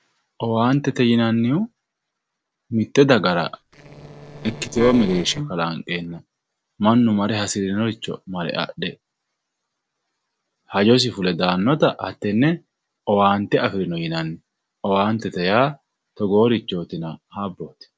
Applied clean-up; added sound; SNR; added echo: neural separator model SepFormer DNS4.